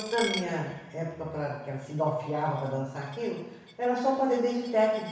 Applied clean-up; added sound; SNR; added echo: none; Coin (dropping); 15 dB; reverberation time 1.1 s.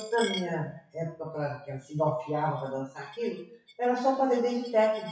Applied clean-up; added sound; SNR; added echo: classical method WPE with log-MMSE.